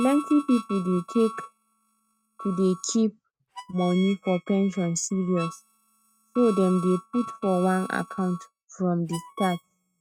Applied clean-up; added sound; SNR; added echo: neural mask model RNNoise.